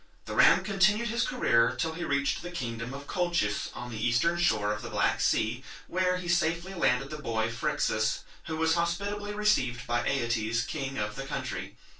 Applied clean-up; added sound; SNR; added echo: none; Rattle (instrument); 14 dB; reverberation time 0.2 s.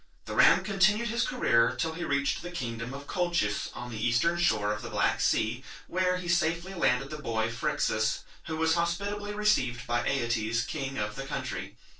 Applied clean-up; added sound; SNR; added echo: neural separator model SepFormer DNS4.